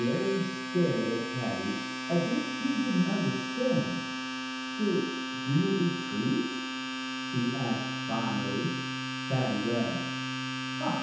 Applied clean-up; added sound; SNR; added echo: none; Domestic sounds, home sounds; 3 dB; reverberation time 0.9 s.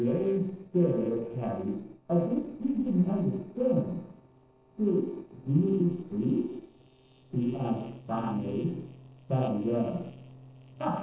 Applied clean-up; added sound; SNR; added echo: neural separator model SepFormer DNS4.